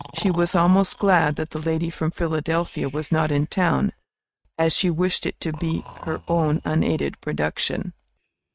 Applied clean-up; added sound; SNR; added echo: neural mask model RNNoise.